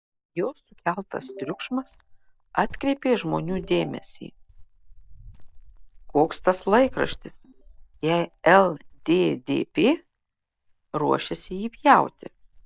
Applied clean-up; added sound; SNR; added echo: neural mask model DeepFilterNet 3.